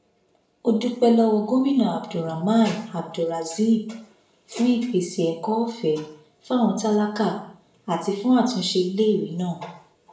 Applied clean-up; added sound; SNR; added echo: none; none; none; reverberation time 0.5 s.